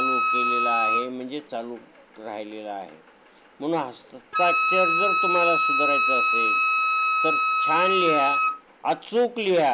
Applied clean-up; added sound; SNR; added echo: none; Wind instrument, woodwind instrument; -3 dB; none.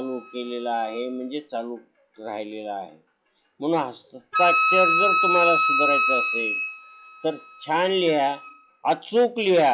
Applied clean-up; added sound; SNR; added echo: classical method log-MMSE.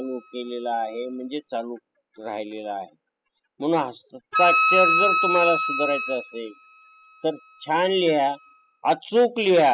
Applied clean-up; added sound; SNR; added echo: classical method spectral subtraction.